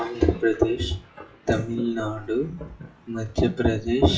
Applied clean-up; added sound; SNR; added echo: classical method WPE with log-MMSE.